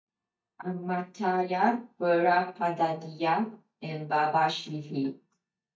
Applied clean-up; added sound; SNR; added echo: neural mask model DeepFilterNet 3.